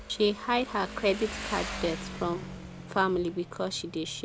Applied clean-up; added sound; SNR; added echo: none; Motorcycle; 10 dB; none.